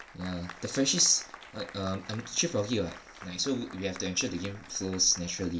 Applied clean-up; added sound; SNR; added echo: none; Applause; 17 dB; reverberation time 0.2 s.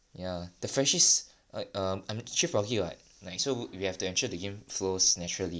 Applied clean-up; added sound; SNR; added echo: none; none; none; none.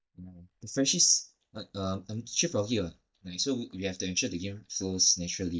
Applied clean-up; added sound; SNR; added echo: neural mask model DeepFilterNet 3.